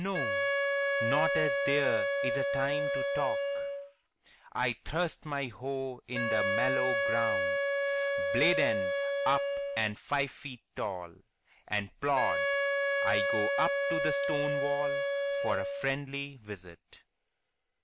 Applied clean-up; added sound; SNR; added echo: none; Wind instrument, woodwind instrument; -3 dB; none.